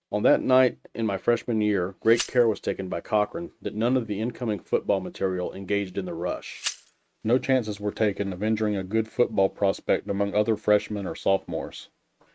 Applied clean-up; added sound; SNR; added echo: neural mask model RNNoise.